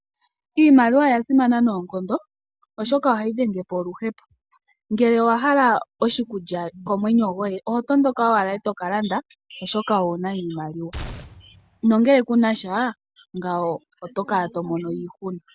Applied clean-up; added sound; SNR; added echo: none; Gunshot, gunfire; 15 dB; none.